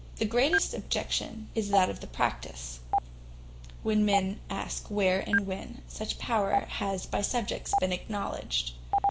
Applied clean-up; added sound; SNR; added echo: none; Stream; 5 dB; reverberation time 0.5 s.